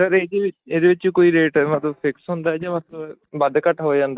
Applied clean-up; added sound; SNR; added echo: neural mask model DeepFilterNet 3.